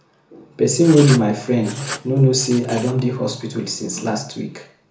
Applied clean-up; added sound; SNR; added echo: none; Writing; 13 dB; reverberation time 0.5 s.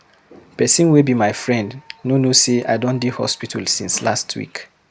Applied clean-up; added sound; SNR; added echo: none; none; none; none.